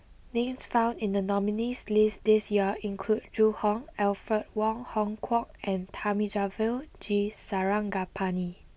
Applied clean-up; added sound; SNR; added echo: none; none; none; none.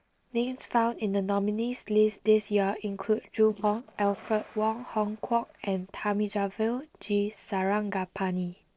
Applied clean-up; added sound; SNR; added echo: neural separator model SepFormer DNS4.